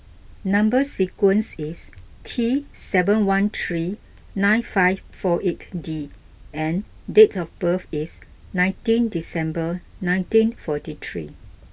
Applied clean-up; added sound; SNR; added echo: none; none; none; none.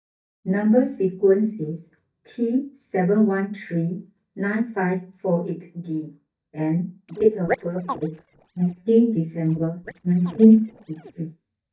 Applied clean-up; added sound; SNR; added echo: neural mask model DeepFilterNet 3.